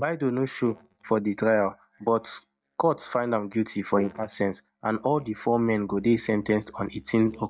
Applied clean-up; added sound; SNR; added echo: neural mask model DeepFilterNet 3.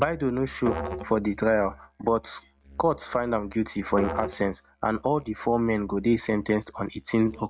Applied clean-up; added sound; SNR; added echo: neural mask model RNNoise.